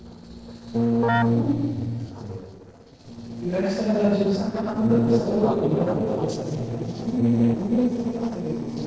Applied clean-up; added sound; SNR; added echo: neural separator model SepFormer DNS4.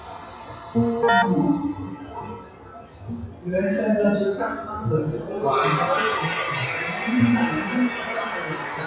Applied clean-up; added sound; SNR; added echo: classical method WPE with log-MMSE.